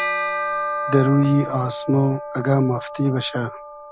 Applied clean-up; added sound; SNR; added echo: none; Bell; 7 dB; none.